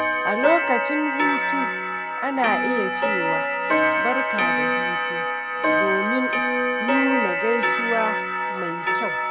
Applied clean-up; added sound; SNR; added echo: none; Clock; -5 dB; none.